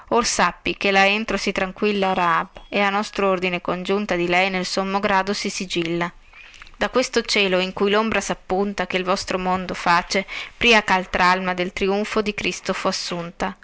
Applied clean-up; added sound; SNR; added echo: neural separator model SepFormer DNS4.